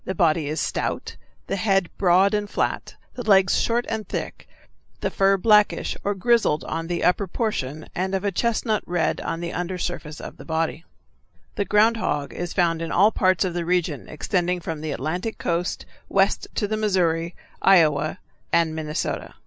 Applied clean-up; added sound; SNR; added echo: none; none; none; none.